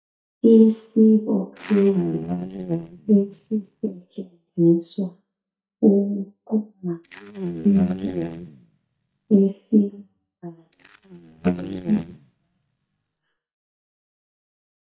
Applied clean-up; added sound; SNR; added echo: neural mask model DeepFilterNet 3.